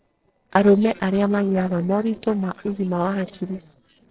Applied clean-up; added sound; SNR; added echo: neural separator model SepFormer DNS4.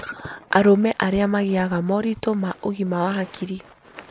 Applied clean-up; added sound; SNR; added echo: none; none; none; none.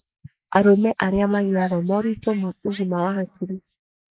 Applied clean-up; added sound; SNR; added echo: neural mask model Resemble Enhance denoiser.